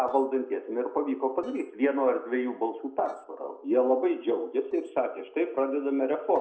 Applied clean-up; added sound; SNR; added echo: neural separator model SepFormer DNS4.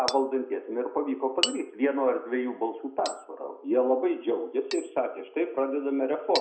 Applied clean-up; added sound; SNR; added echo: none; Hammer; 12 dB; reverberation time 0.4 s.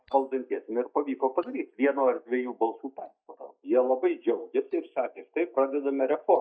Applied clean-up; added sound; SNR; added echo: neural mask model DeepFilterNet 3.